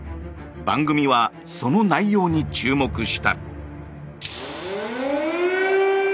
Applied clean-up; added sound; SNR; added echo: none; none; none; none.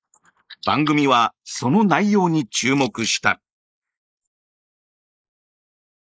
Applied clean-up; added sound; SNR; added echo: neural mask model Resemble Enhance denoiser.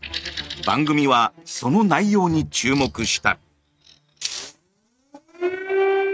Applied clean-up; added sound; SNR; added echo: neural mask model RNNoise.